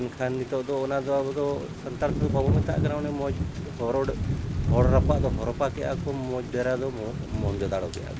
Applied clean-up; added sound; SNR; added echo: none; Thunder / Rain; 0 dB; none.